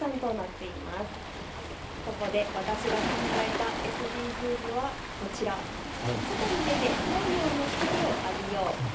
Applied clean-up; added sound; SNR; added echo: none; Waves, surf; 0 dB; reverberation time 0.3 s.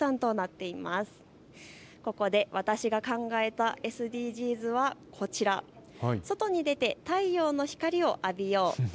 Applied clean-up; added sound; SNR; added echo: none; none; none; none.